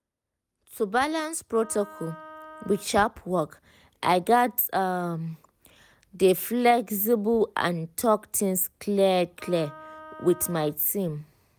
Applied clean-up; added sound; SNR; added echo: none; Wind instrument, woodwind instrument; 20 dB; none.